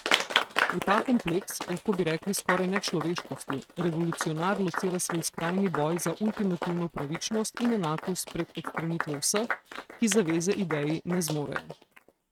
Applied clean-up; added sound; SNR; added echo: neural mask model RNNoise.